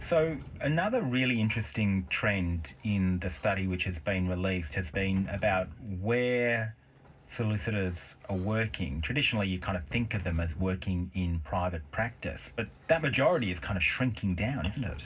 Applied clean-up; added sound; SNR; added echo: none; Sliding door; 20 dB; reverberation time 0.4 s.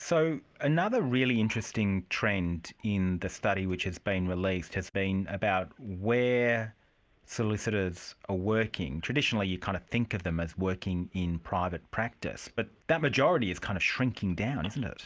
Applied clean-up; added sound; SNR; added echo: none; none; none; none.